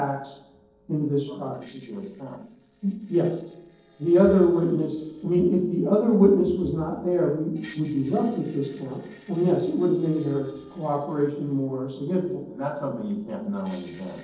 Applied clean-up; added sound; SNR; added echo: neural separator model SepFormer DNS4.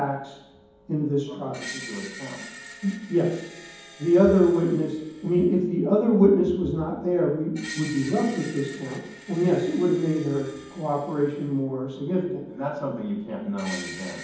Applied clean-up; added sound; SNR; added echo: none; Screech; 19 dB; reverberation time 1.2 s.